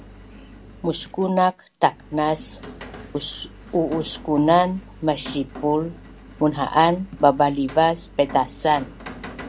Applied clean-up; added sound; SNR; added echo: none; Rain; 17 dB; none.